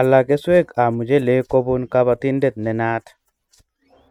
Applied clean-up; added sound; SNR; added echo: neural mask model RNNoise.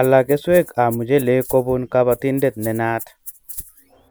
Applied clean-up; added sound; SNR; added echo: none; Rattle (instrument); 19 dB; none.